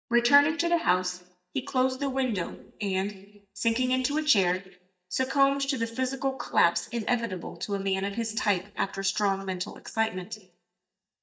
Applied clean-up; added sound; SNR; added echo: neural mask model DeepFilterNet 3.